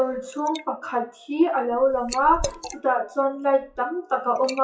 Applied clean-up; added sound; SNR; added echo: classical method WPE with log-MMSE.